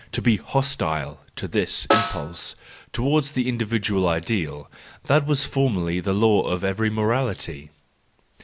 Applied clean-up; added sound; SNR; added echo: none; Snare drum; 3 dB; none.